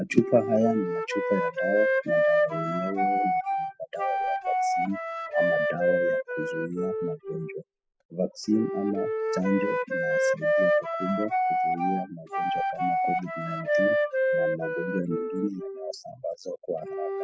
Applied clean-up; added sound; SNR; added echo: classical method spectral subtraction.